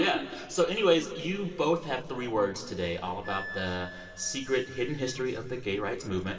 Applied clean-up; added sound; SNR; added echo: none; Wind instrument, woodwind instrument; 19 dB; reverberation time 2.5 s.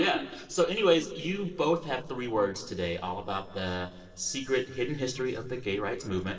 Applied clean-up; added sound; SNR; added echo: neural separator model SepFormer DNS4.